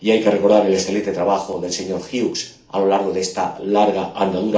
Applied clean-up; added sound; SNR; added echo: none; none; none; reverberation time 0.4 s.